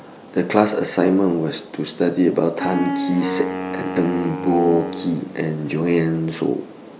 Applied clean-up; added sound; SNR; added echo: none; Wind instrument, woodwind instrument; 6 dB; none.